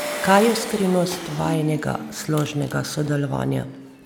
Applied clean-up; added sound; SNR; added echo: none; Engine; 10 dB; none.